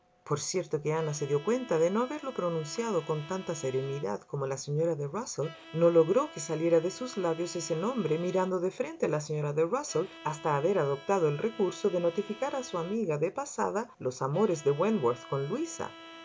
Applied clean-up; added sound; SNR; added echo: none; Bowed string instrument; 20 dB; none.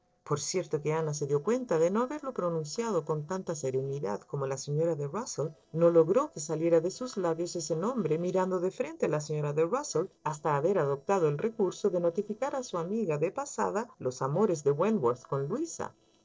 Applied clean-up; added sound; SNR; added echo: neural separator model SepFormer DNS4.